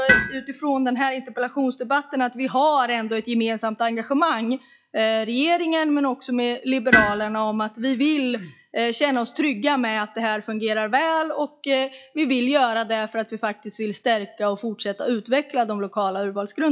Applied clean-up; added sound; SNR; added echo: classical method log-MMSE.